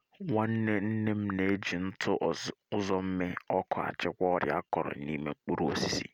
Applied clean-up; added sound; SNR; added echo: none; none; none; none.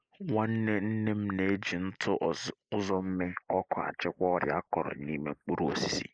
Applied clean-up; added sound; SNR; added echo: neural mask model Resemble Enhance denoiser.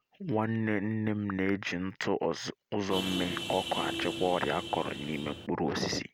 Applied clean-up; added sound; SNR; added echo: none; Vehicle horn, car horn, honking; 6 dB; none.